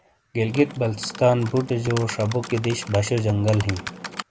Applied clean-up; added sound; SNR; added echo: none; Typing; 13 dB; none.